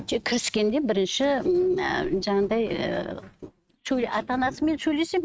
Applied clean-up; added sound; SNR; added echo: neural mask model RNNoise.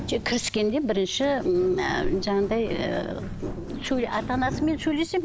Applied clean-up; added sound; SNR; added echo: none; Walk, footsteps; 9 dB; none.